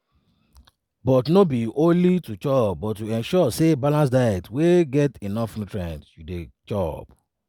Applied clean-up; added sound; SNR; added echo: none; none; none; none.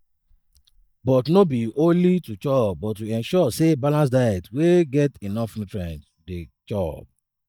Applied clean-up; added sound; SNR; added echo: neural mask model DeepFilterNet 3.